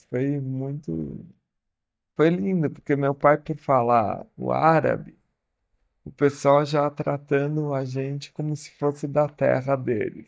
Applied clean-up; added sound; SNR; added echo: neural mask model DeepFilterNet 3.